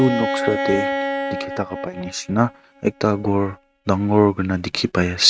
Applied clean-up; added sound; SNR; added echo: neural mask model RNNoise.